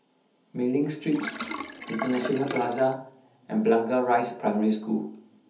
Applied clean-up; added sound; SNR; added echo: none; Sink (filling or washing); 10 dB; reverberation time 0.7 s.